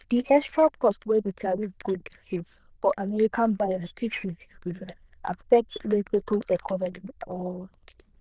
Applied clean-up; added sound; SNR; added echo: neural diffusion model UNIVERSE++.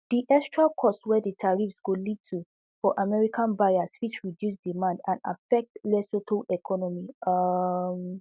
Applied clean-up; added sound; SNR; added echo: none; none; none; none.